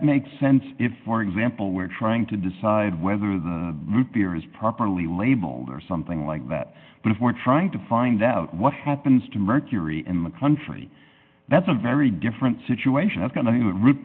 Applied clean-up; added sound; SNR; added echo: none; none; none; none.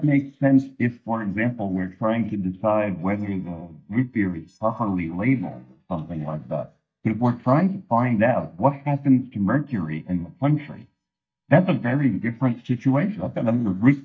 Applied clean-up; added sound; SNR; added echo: neural mask model DeepFilterNet 3.